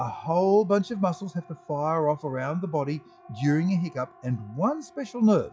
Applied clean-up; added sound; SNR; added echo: classical method log-MMSE.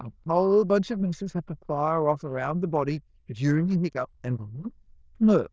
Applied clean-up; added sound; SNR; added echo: neural diffusion model UNIVERSE++.